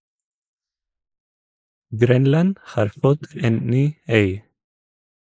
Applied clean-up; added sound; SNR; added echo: neural mask model Resemble Enhance denoiser.